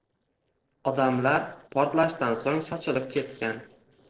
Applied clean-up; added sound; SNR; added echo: neural separator model SepFormer DNS4.